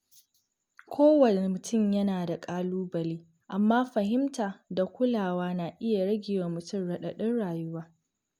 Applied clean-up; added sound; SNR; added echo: none; none; none; none.